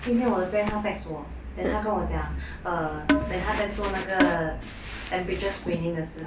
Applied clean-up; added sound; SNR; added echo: none; Percussion; -1 dB; none.